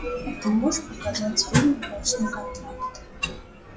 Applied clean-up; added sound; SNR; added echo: classical method WPE with log-MMSE.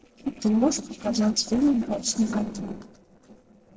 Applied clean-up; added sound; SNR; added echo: neural separator model SepFormer DNS4.